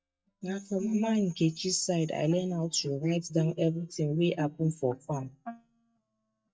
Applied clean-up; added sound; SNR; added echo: neural mask model DeepFilterNet 3.